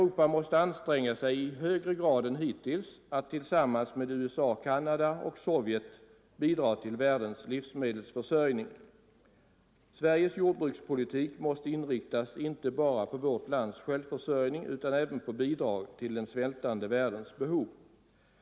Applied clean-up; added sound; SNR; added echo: none; none; none; none.